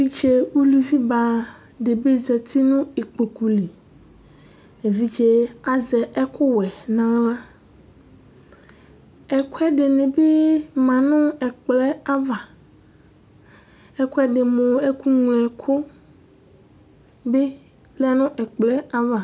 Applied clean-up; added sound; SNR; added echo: none; none; none; none.